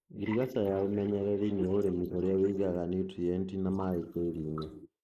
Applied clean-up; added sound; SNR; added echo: neural mask model Resemble Enhance denoiser.